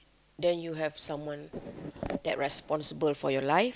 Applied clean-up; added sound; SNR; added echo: none; none; none; none.